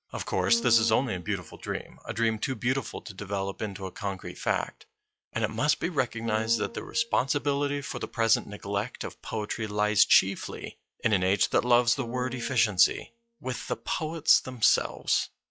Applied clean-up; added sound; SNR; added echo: classical method log-MMSE.